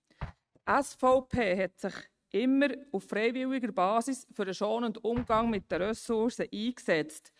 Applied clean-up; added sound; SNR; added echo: neural mask model RNNoise.